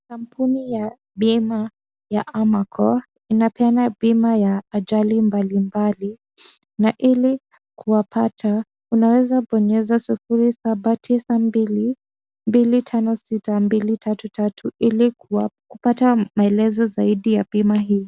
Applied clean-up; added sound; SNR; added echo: none; none; none; none.